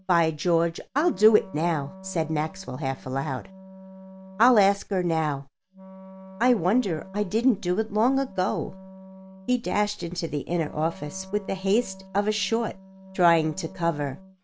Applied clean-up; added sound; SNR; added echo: none; Wind instrument, woodwind instrument; 19 dB; none.